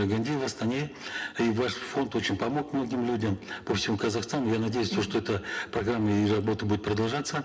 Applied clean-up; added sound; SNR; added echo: none; none; none; reverberation time 0.3 s.